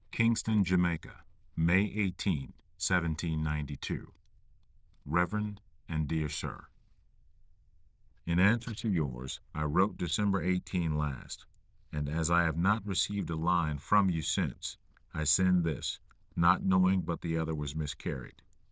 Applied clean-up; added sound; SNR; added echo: neural diffusion model UNIVERSE++.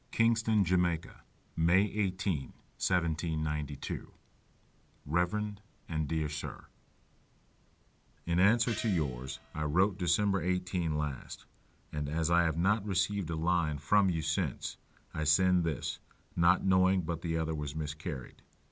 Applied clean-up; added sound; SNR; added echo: none; Gong; 17 dB; none.